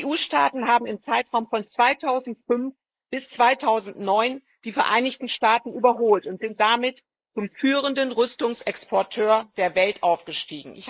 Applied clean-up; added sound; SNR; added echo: neural mask model Resemble Enhance denoiser.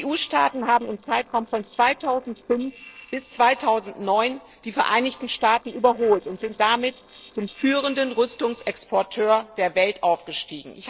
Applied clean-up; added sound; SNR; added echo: neural separator model SepFormer DNS4.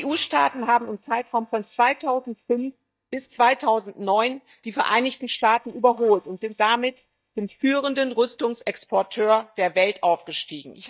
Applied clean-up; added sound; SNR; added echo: neural mask model DeepFilterNet 3.